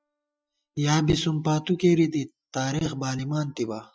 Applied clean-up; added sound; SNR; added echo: classical method Wiener filter.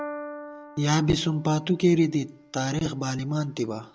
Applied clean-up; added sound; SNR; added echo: none; Piano; 17 dB; none.